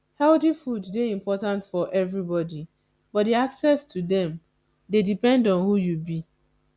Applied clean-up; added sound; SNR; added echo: none; none; none; none.